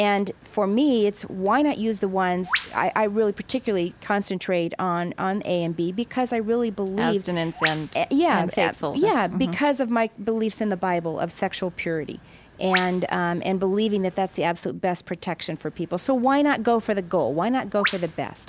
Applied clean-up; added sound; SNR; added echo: none; Bird vocalization, bird call, bird song; 11 dB; none.